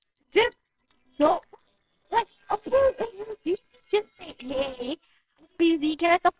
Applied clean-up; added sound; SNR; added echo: neural separator model SepFormer WHAMR!.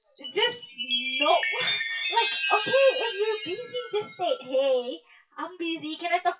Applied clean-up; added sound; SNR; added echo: classical method WPE with log-MMSE.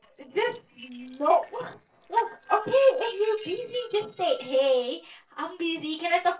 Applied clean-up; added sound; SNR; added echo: neural separator model SepFormer DNS4.